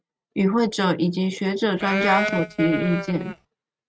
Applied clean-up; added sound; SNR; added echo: neural mask model RNNoise.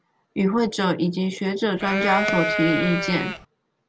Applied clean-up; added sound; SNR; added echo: none; Livestock, farm animals, working animals; 2 dB; none.